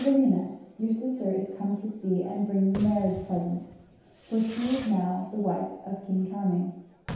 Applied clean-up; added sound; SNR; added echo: none; Fireworks; 17 dB; reverberation time 0.8 s.